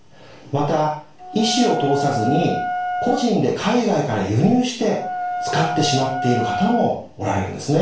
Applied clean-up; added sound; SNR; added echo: none; Wind instrument, woodwind instrument; 7 dB; reverberation time 0.4 s.